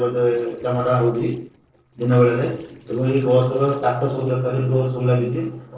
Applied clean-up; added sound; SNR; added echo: neural separator model SepFormer DNS4.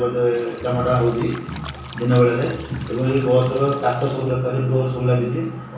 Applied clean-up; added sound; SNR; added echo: none; Cricket / Water; 19 dB; reverberation time 0.6 s.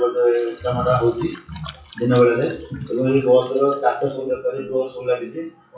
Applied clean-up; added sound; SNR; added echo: classical method WPE with log-MMSE.